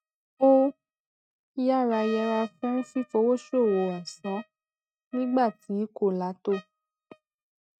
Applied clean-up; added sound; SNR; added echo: neural mask model RNNoise.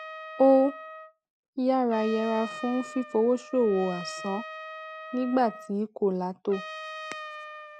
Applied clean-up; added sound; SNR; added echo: none; Trumpet; 13 dB; none.